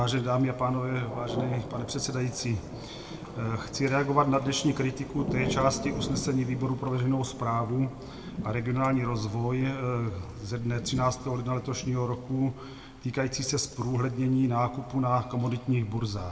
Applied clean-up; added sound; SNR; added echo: none; Thunder / Rain; 11 dB; reverberation time 1.0 s.